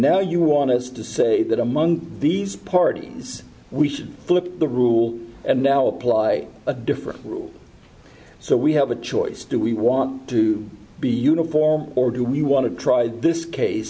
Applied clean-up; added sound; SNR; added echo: none; none; none; none.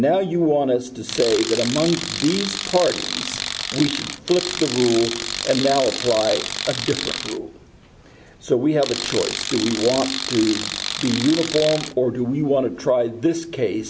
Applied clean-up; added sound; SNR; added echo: none; Tools; 6 dB; none.